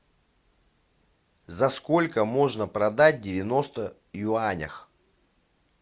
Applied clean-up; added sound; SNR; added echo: none; none; none; none.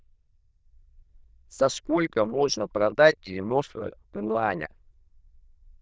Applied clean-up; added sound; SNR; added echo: neural diffusion model UNIVERSE++.